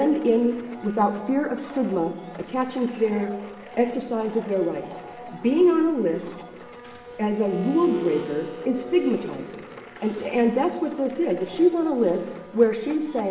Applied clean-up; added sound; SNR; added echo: none; Domestic sounds, home sounds; 16 dB; reverberation time 1.1 s.